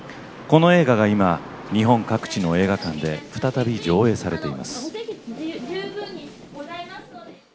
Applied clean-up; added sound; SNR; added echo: none; none; none; none.